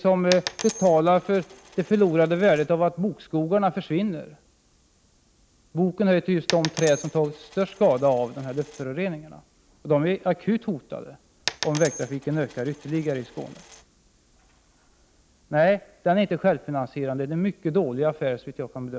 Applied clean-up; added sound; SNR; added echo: none; Coin (dropping); 13 dB; none.